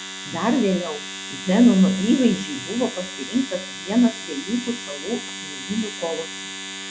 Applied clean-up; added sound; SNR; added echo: none; Domestic sounds, home sounds; 10 dB; none.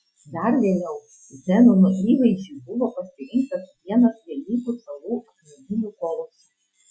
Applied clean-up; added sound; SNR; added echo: classical method Wiener filter.